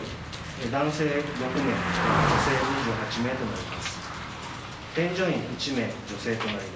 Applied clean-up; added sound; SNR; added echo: none; Car passing by; 2 dB; none.